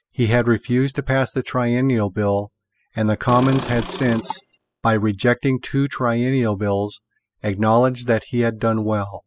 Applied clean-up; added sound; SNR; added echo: classical method spectral subtraction.